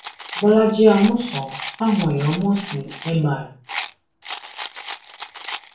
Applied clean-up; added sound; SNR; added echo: none; Rattle; 14 dB; reverberation time 0.4 s.